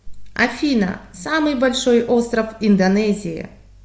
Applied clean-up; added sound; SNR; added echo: none; none; none; none.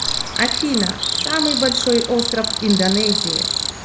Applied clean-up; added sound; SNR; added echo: none; Cricket; 1 dB; none.